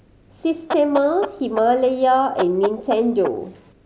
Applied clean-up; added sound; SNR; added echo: none; Chicken, rooster; 12 dB; none.